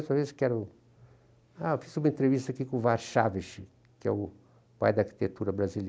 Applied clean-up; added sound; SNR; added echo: none; none; none; none.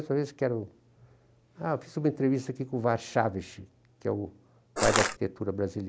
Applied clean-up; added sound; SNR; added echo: none; Crushing; -4 dB; none.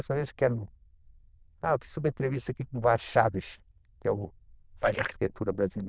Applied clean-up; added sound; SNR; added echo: neural diffusion model UNIVERSE++.